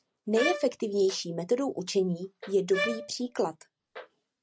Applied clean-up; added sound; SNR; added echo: neural mask model RNNoise.